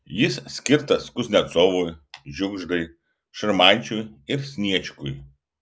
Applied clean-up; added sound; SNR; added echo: none; none; none; none.